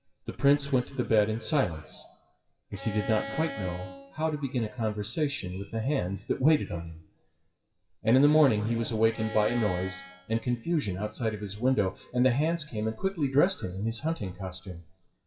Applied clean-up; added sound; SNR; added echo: classical method WPE with log-MMSE.